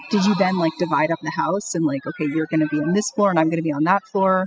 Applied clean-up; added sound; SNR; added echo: classical method spectral subtraction.